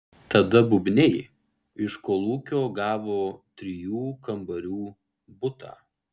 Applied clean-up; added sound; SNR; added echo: none; none; none; none.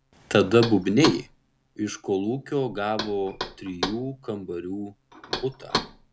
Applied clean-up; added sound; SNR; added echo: none; Knock; 9 dB; none.